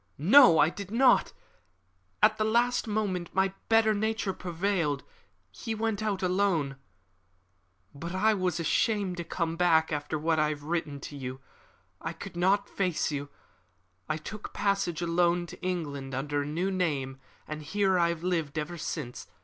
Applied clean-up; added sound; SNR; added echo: none; none; none; none.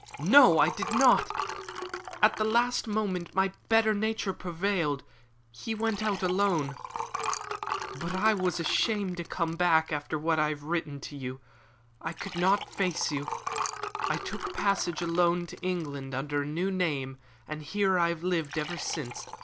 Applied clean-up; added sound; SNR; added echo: none; Liquid; 10 dB; none.